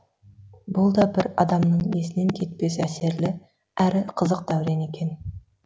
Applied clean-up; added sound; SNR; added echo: none; none; none; none.